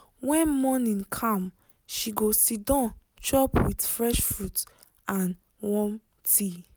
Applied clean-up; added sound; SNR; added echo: none; none; none; none.